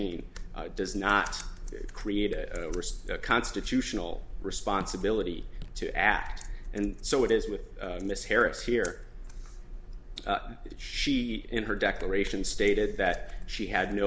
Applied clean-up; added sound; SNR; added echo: none; Raindrop / Drip; 19 dB; none.